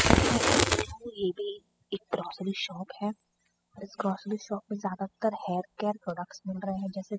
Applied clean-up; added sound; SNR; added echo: classical method spectral subtraction.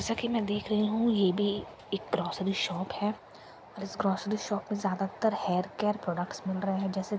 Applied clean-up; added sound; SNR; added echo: none; none; none; none.